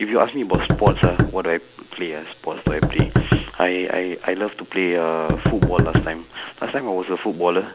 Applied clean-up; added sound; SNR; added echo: none; Knock; -1 dB; none.